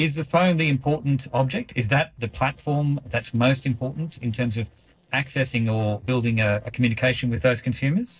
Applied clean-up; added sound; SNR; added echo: neural separator model SepFormer DNS4.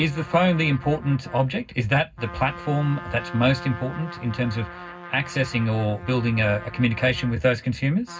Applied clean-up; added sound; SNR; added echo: none; Trumpet; 16 dB; reverberation time 0.4 s.